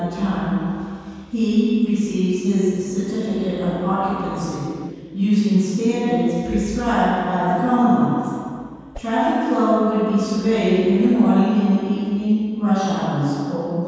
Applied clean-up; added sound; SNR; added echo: none; Whoosh, swoosh, swish; 19 dB; reverberation time 2.1 s.